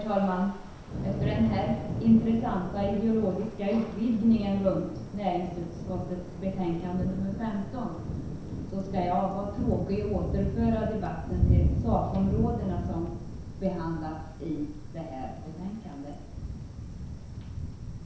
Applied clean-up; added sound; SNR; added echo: none; Thunder / Rain; 3 dB; reverberation time 0.7 s.